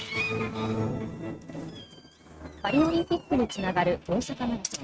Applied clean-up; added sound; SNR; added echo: neural mask model RNNoise.